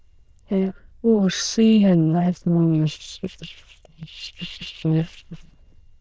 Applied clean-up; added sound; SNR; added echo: neural diffusion model UNIVERSE++.